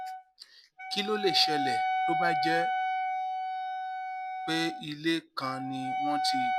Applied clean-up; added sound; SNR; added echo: none; Wind instrument, woodwind instrument; -2 dB; none.